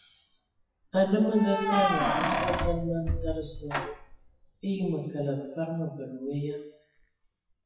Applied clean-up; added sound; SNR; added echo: classical method WPE with log-MMSE.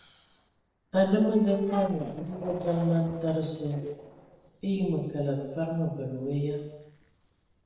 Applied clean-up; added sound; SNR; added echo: neural separator model SepFormer DNS4.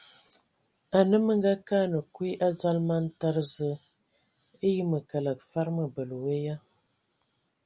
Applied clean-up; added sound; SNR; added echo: none; none; none; none.